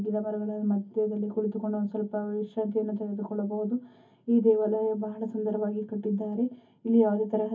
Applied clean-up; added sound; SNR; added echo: none; none; none; reverberation time 0.3 s.